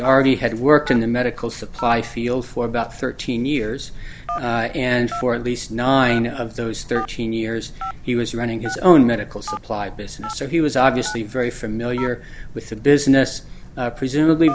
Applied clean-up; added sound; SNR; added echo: none; Telephone; 16 dB; none.